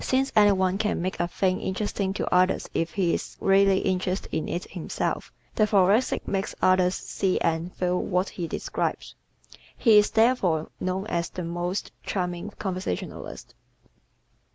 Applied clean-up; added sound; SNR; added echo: none; none; none; none.